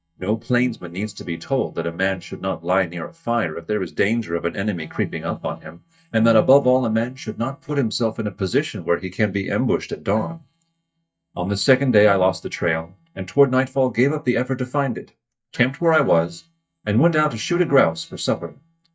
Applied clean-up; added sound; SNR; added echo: neural mask model DeepFilterNet 3.